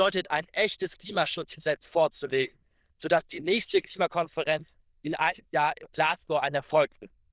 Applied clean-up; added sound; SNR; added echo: neural diffusion model UNIVERSE++.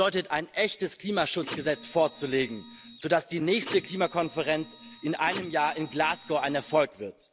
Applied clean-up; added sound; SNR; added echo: none; Printer; 15 dB; none.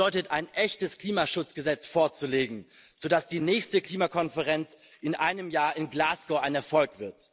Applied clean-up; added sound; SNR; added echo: none; none; none; none.